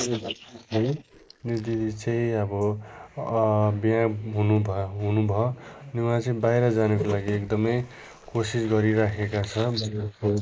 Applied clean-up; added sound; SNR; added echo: neural mask model Resemble Enhance denoiser.